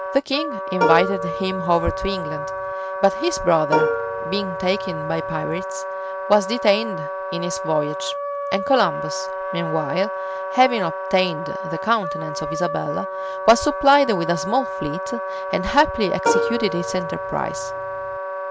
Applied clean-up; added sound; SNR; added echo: none; Wind instrument, woodwind instrument + Plucked string instrument; 3 dB; none.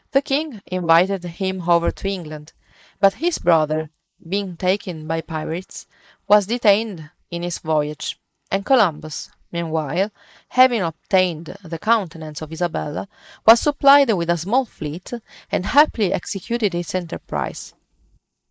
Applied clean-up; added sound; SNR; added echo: neural mask model Resemble Enhance denoiser.